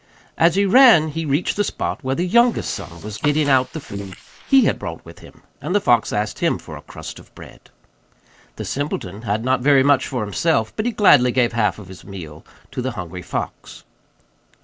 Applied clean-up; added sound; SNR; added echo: neural mask model Resemble Enhance denoiser.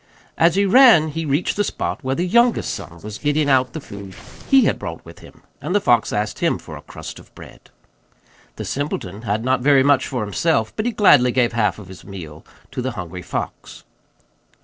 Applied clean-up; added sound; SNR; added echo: neural separator model SepFormer DNS4.